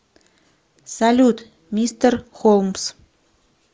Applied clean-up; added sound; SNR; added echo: none; none; none; none.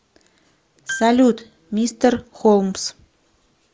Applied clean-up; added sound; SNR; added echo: none; Piano; 16 dB; none.